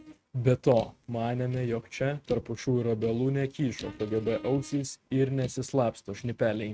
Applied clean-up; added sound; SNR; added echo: neural mask model RNNoise.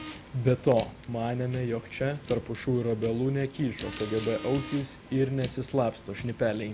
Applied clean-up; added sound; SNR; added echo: none; Car; 13 dB; none.